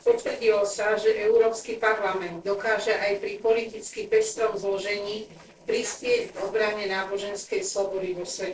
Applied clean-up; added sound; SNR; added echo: neural separator model SepFormer DNS4.